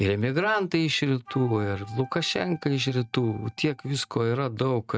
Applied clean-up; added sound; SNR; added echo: neural mask model RNNoise.